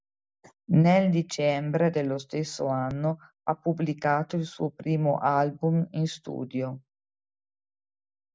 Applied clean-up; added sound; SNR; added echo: none; none; none; none.